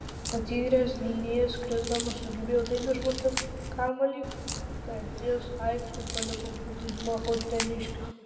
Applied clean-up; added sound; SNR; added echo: none; Crack; 5 dB; reverberation time 1.8 s.